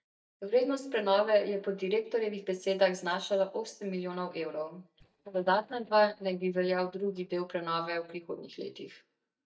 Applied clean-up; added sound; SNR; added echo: neural mask model DeepFilterNet 3.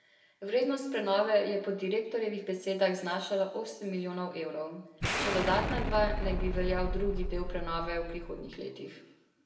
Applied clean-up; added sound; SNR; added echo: none; Explosion; 1 dB; reverberation time 0.9 s.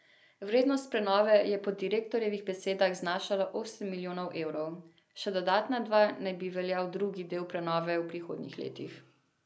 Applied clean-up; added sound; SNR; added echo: none; none; none; none.